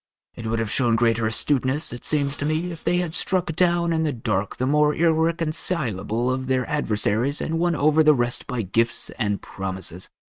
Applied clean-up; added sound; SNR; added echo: neural mask model RNNoise.